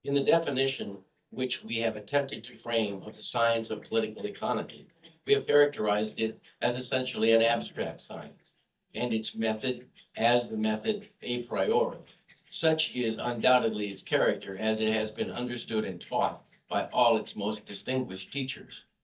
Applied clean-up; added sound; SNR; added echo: neural mask model DeepFilterNet 3.